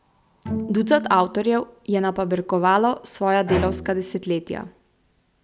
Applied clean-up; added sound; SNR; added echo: none; Bowed string instrument + Bowed string instrument; 10 dB; none.